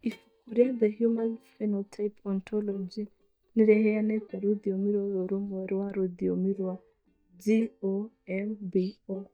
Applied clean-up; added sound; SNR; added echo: neural mask model DeepFilterNet 3.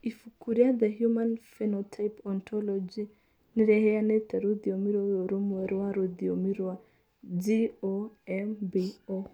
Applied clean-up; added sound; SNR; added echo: none; none; none; none.